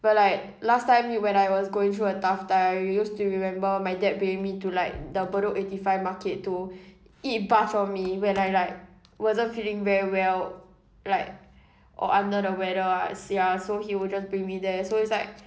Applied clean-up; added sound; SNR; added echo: none; none; none; none.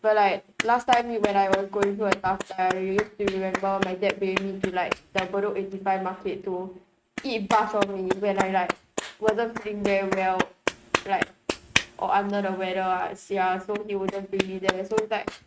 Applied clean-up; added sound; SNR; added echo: neural mask model RNNoise.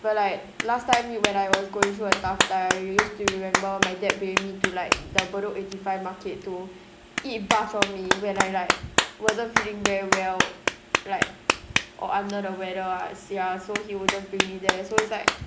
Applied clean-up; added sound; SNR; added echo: none; Clapping; -1 dB; none.